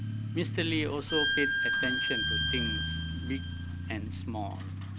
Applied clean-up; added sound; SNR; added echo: none; Bowed string instrument + Truck; -4 dB; none.